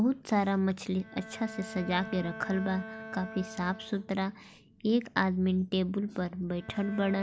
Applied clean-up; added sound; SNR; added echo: none; Bowed string instrument; 16 dB; none.